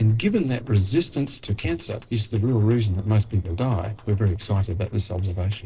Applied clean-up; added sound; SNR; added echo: neural separator model SepFormer DNS4.